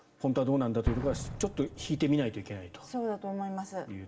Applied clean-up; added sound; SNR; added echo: none; Explosion; 10 dB; reverberation time 2.4 s.